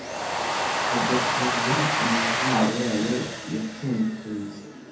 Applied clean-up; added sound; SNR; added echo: none; Domestic sounds, home sounds; -2 dB; reverberation time 0.6 s.